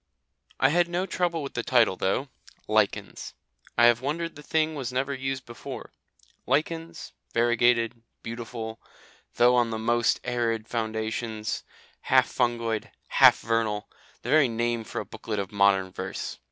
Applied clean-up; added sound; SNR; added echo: none; none; none; none.